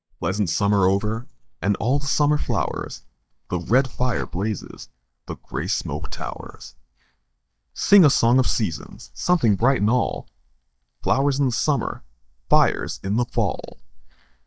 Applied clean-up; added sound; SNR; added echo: neural mask model DeepFilterNet 3.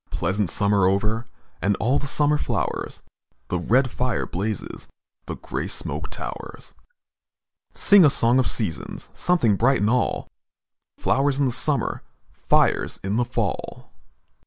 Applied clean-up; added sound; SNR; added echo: none; none; none; none.